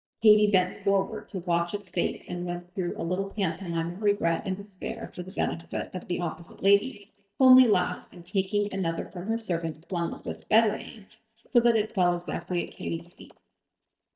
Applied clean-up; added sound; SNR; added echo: neural mask model DeepFilterNet 3.